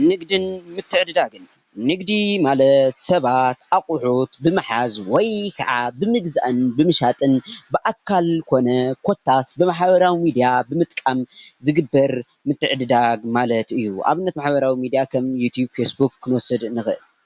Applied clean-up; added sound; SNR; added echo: none; none; none; none.